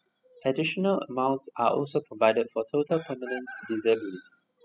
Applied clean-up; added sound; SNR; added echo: classical method spectral subtraction.